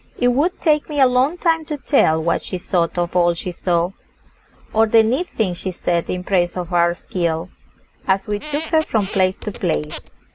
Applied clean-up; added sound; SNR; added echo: none; Squeak; 14 dB; none.